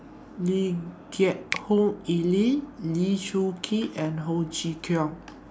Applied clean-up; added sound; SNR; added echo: none; Finger snapping; 15 dB; none.